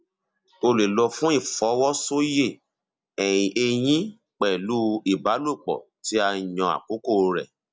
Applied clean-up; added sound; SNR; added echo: none; none; none; none.